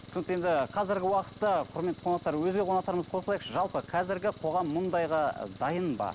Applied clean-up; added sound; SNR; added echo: none; Engine; 17 dB; none.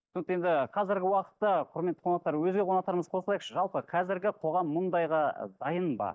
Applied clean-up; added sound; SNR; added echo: neural mask model DeepFilterNet 3.